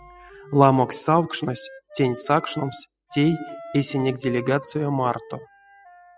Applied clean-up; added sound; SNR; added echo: classical method spectral subtraction.